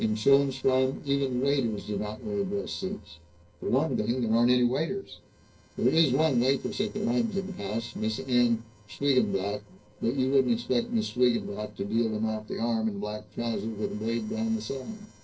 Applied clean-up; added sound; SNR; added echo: neural separator model SepFormer DNS4.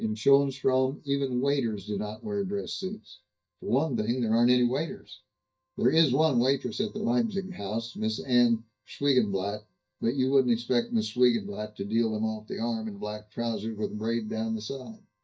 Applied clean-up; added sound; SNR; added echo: neural mask model DeepFilterNet 3.